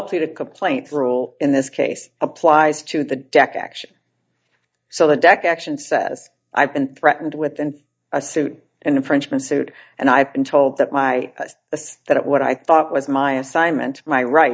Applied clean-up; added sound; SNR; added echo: neural mask model DeepFilterNet 3.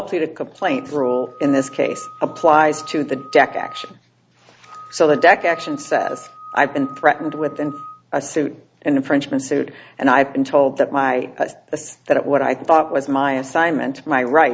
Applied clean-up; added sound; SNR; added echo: none; Screech / Glass; 18 dB; none.